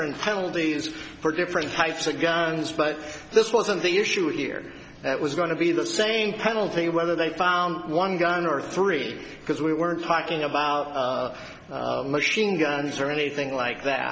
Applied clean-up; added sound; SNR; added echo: none; none; none; none.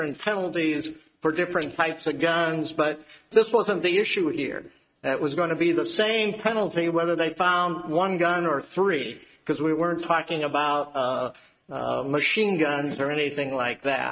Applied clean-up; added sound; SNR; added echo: neural mask model RNNoise.